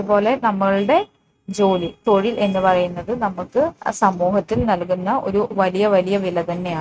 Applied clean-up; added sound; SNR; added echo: neural mask model RNNoise.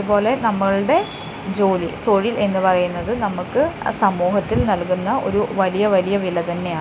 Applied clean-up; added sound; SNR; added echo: none; none; none; none.